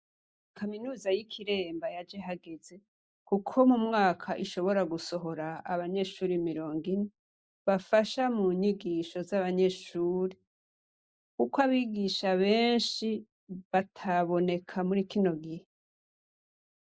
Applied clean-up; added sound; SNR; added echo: neural mask model Resemble Enhance denoiser.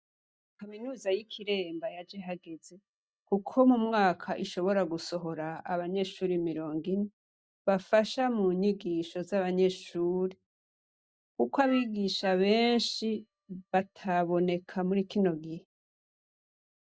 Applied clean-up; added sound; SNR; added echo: neural mask model DeepFilterNet 3.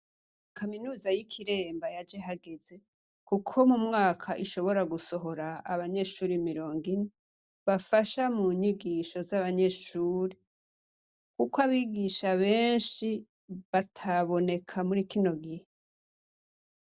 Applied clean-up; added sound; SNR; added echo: none; none; none; none.